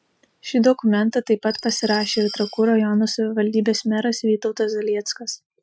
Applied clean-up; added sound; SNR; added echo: classical method Wiener filter.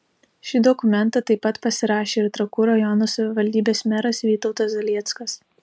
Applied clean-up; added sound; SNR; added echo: none; none; none; none.